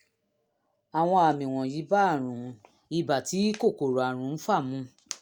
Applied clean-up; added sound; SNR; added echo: none; none; none; none.